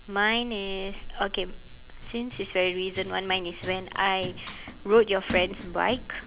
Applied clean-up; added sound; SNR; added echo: none; Run; 12 dB; none.